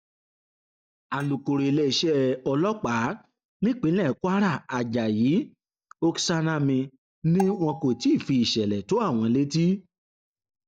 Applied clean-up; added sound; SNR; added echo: neural mask model DeepFilterNet 3.